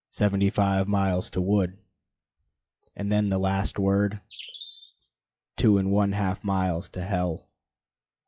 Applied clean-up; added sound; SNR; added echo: classical method log-MMSE.